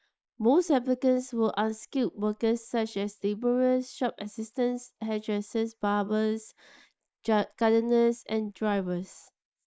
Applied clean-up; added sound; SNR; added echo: neural mask model Resemble Enhance denoiser.